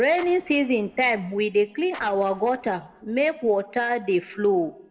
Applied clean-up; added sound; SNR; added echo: neural separator model SepFormer DNS4.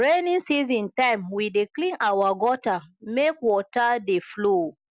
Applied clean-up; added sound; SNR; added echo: none; none; none; none.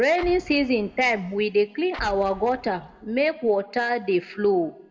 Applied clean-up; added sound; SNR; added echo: none; Explosion; 19 dB; reverberation time 0.9 s.